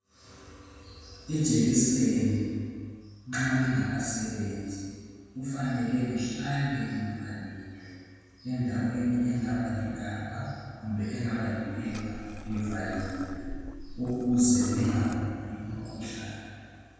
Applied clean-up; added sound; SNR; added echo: none; Liquid; 12 dB; reverberation time 2.1 s.